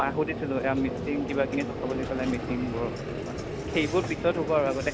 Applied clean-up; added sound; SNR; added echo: none; Vehicle; 4 dB; none.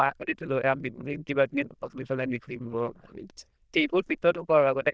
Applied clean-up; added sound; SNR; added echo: neural diffusion model UNIVERSE++.